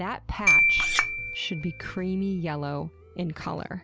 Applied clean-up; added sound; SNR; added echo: none; Glockenspiel + Chink, clink; -4 dB; none.